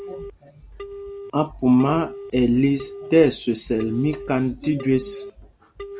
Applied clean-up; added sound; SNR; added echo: none; Telephone; 16 dB; none.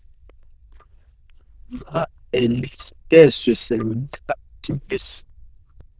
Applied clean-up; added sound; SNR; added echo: neural diffusion model UNIVERSE++.